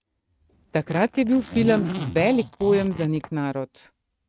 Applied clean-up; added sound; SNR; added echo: neural mask model RNNoise.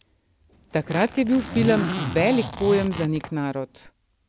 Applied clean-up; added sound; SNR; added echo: none; Zipper (clothing); 8 dB; none.